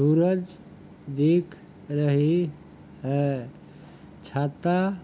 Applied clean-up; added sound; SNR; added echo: none; none; none; none.